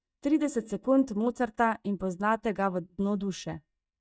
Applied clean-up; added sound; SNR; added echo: neural mask model DeepFilterNet 3.